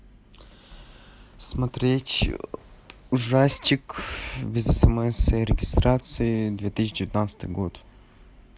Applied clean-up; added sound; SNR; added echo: none; none; none; none.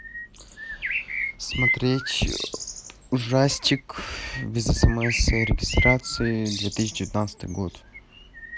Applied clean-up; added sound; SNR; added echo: none; Bird; 6 dB; none.